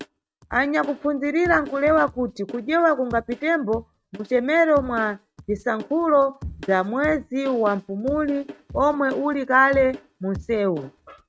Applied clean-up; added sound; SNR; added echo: neural mask model RNNoise.